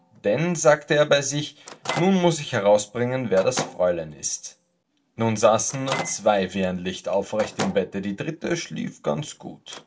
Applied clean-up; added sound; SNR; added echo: none; Microwave oven; 14 dB; reverberation time 0.2 s.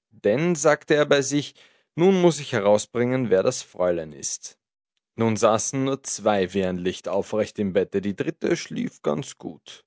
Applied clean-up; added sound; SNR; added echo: none; none; none; none.